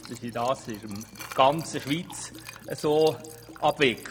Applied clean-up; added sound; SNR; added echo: none; Liquid; 17 dB; none.